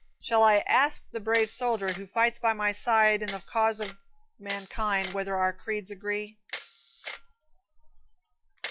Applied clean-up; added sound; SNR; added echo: classical method log-MMSE.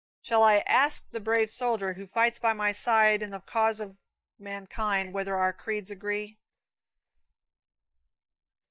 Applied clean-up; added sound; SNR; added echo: neural mask model DeepFilterNet 3.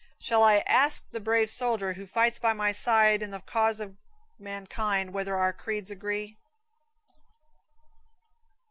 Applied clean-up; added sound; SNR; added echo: none; none; none; none.